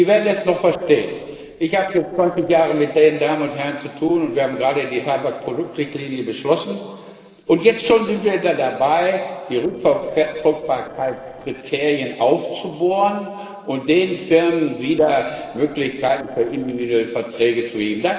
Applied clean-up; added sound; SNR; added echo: neural separator model SepFormer DNS4.